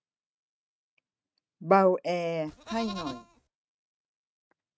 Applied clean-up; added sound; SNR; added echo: neural mask model RNNoise.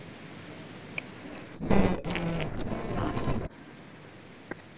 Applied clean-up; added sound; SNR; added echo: neural separator model SepFormer DNS4.